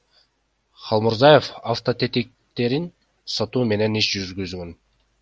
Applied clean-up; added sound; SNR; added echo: none; none; none; none.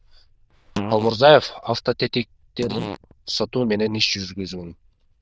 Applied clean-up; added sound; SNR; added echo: neural diffusion model UNIVERSE++.